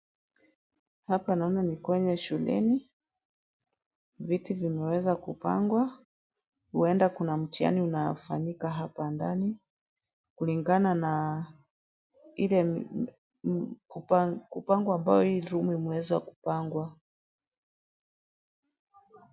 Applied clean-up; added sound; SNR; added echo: none; none; none; none.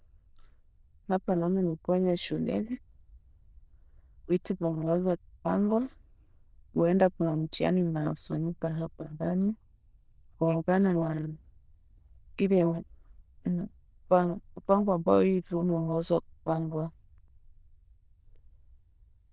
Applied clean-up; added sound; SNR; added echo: neural diffusion model UNIVERSE++.